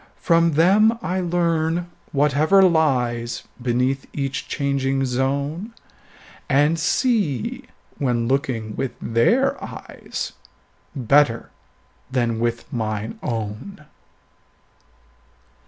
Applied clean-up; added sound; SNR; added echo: none; none; none; none.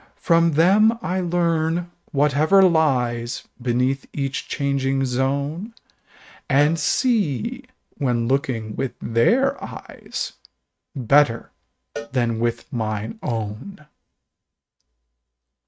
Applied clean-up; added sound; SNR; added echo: neural mask model RNNoise.